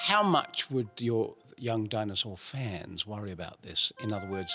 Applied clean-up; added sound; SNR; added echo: none; Ringtone; 19 dB; none.